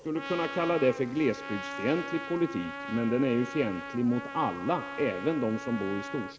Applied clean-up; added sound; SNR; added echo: none; Trumpet; 10 dB; none.